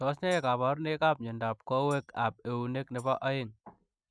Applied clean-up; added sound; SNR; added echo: neural mask model RNNoise.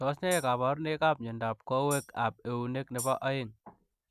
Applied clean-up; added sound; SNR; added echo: none; Tambourine; 13 dB; none.